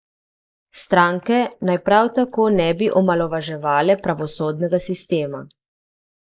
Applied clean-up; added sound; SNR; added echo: neural mask model Resemble Enhance denoiser.